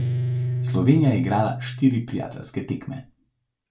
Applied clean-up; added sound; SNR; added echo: none; Guitar; 4 dB; none.